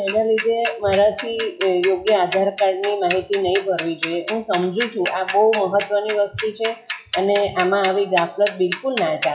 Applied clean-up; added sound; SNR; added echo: classical method WPE with log-MMSE.